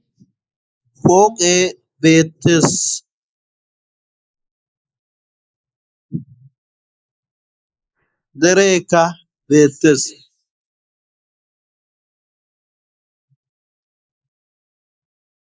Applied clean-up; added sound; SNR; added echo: neural mask model Resemble Enhance denoiser.